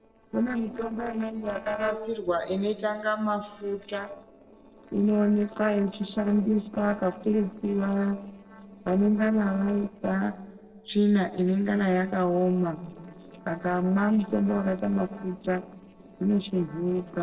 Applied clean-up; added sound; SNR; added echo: neural separator model SepFormer DNS4.